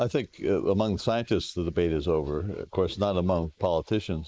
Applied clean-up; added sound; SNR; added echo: neural mask model Resemble Enhance denoiser.